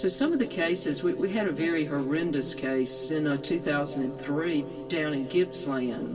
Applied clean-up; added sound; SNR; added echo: none; Wind instrument, woodwind instrument; 13 dB; reverberation time 2.4 s.